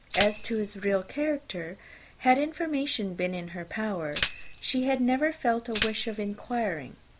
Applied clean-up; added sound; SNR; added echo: none; Tambourine; 8 dB; none.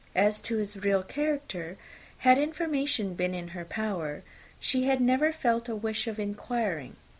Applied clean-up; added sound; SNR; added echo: none; none; none; none.